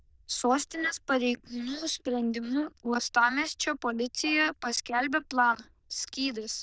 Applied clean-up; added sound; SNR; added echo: neural diffusion model UNIVERSE++.